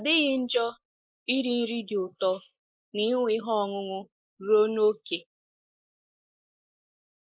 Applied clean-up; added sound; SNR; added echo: neural mask model Resemble Enhance denoiser.